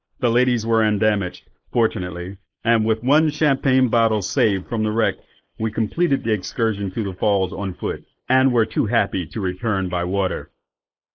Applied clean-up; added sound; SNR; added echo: neural mask model Resemble Enhance denoiser.